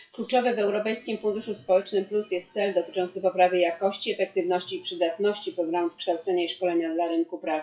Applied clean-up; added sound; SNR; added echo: classical method WPE with log-MMSE.